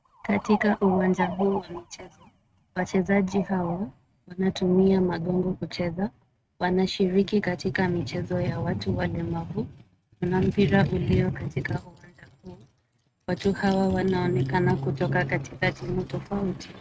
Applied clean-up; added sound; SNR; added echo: neural mask model RNNoise.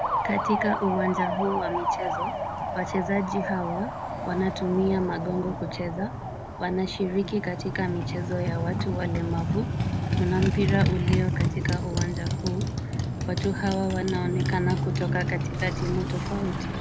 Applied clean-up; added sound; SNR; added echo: none; Motorcycle; -1 dB; none.